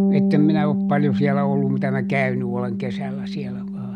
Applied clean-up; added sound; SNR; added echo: none; Bass guitar; -2 dB; none.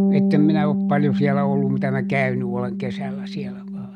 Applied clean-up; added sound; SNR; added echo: neural mask model RNNoise.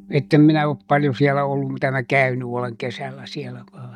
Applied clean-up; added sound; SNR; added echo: neural mask model DeepFilterNet 3.